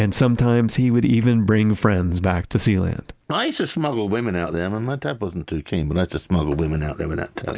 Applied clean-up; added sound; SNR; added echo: none; none; none; none.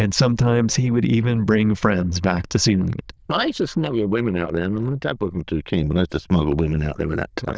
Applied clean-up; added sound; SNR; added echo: neural diffusion model UNIVERSE++.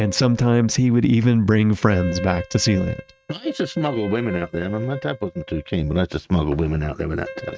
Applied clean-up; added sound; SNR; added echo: neural mask model RNNoise.